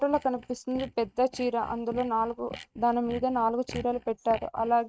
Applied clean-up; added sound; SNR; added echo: neural mask model RNNoise.